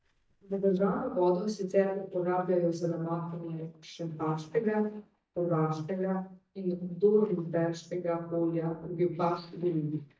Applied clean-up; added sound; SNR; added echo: neural mask model DeepFilterNet 3.